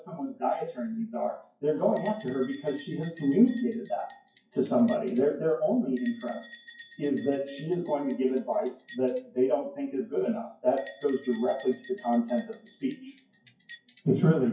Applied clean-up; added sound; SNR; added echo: classical method WPE with log-MMSE.